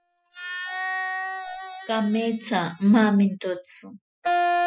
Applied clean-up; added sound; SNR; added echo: classical method Wiener filter.